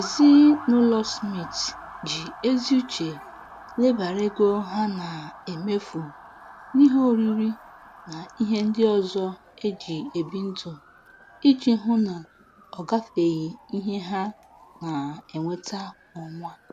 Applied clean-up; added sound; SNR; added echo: none; Motor vehicle (road) / Siren; 19 dB; none.